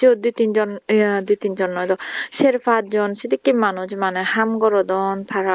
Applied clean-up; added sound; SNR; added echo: none; none; none; none.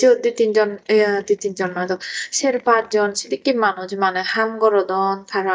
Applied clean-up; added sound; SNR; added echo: neural mask model DeepFilterNet 3.